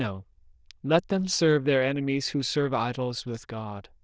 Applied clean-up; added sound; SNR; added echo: neural diffusion model UNIVERSE++.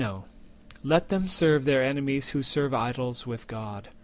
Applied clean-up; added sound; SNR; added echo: none; none; none; none.